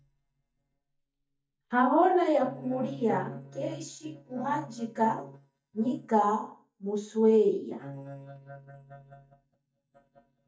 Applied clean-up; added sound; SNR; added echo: neural mask model DeepFilterNet 3.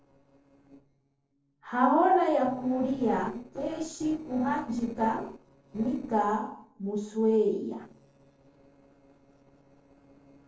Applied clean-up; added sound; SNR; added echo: neural separator model SepFormer DNS4.